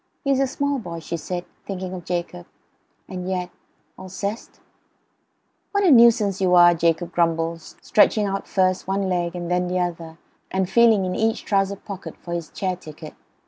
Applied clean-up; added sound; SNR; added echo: none; none; none; none.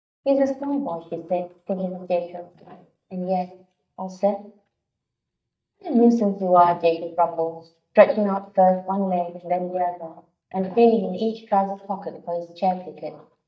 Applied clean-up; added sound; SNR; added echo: neural mask model DeepFilterNet 3.